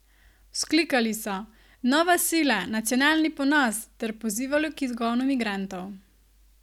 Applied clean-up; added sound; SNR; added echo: none; none; none; none.